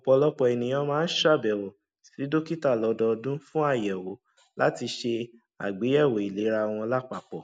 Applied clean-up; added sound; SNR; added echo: none; none; none; none.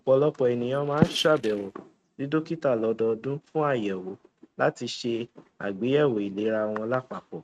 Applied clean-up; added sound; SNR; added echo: neural mask model RNNoise.